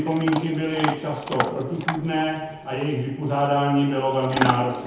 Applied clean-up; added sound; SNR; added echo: none; Chewing, mastication / Dog; 7 dB; reverberation time 1.0 s.